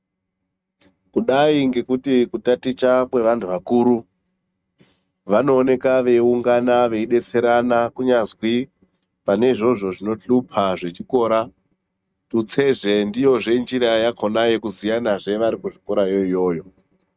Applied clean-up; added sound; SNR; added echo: neural mask model RNNoise.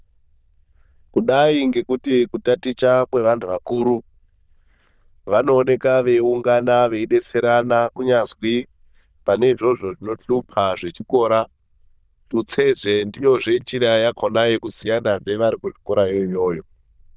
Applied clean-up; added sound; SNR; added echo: neural diffusion model UNIVERSE++.